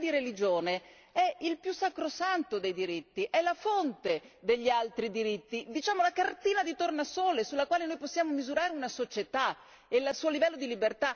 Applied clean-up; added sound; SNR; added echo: none; none; none; none.